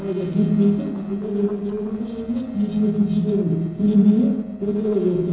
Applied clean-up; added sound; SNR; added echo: neural separator model SepFormer DNS4.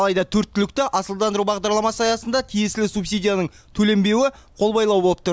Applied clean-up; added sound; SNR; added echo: none; none; none; none.